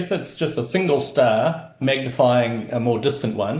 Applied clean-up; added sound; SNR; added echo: neural mask model Resemble Enhance denoiser.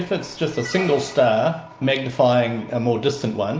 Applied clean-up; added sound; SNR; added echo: none; Squeak; 17 dB; none.